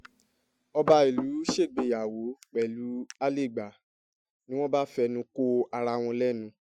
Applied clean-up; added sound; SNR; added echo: classical method Wiener filter.